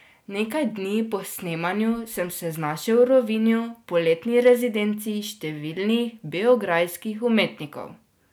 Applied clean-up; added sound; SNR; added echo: none; none; none; none.